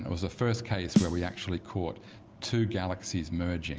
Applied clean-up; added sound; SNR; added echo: none; Snare drum; 2 dB; none.